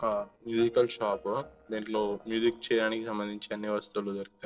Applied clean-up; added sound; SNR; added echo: neural separator model SepFormer DNS4.